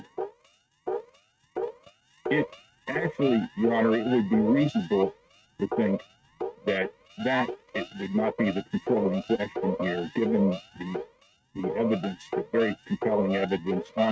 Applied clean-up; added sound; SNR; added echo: neural mask model RNNoise.